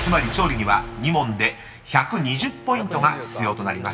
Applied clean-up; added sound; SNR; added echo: none; Bowed string instrument; 17 dB; none.